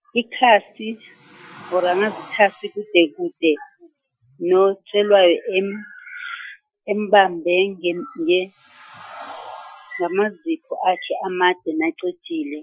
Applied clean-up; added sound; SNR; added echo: classical method Wiener filter.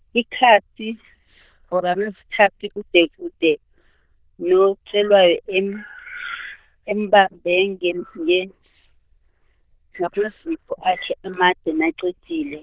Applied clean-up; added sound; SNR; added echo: neural diffusion model UNIVERSE++.